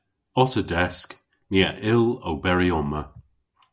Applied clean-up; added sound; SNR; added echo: none; none; none; none.